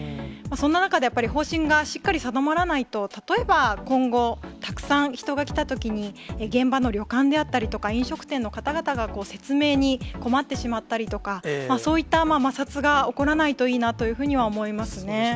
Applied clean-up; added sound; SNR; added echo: none; none; none; none.